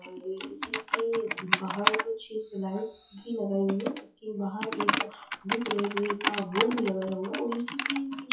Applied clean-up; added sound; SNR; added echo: classical method WPE with log-MMSE.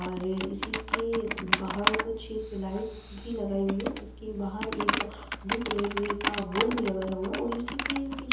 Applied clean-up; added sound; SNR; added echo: none; Computer keyboard; 0 dB; reverberation time 0.8 s.